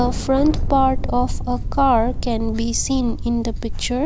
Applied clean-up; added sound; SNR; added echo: none; Thunder; 2 dB; none.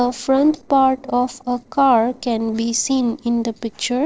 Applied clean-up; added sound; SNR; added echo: neural separator model SepFormer DNS4.